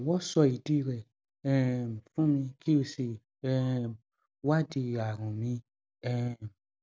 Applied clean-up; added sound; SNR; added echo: none; none; none; none.